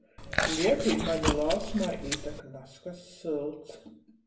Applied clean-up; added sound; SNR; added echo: none; Chewing, mastication; 1 dB; reverberation time 0.3 s.